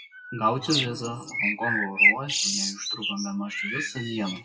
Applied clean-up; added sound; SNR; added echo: classical method WPE with log-MMSE.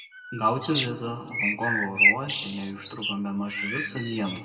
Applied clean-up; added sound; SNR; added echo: none; Bird; -2 dB; reverberation time 1.5 s.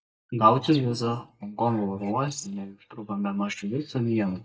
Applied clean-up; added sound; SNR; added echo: neural mask model DeepFilterNet 3.